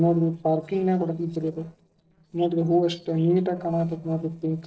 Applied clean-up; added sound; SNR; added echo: neural separator model SepFormer DNS4.